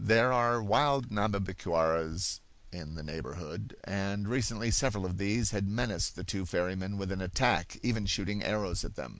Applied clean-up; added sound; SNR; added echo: none; none; none; none.